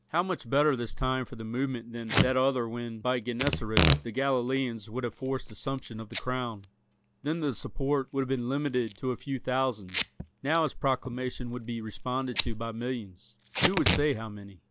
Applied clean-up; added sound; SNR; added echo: none; Packing tape, duct tape / Tearing; 4 dB; none.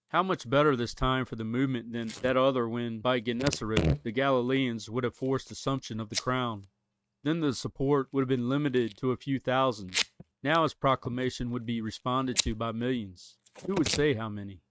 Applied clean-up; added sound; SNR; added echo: neural mask model RNNoise.